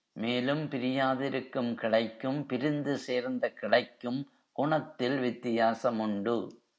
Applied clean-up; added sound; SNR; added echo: none; none; none; none.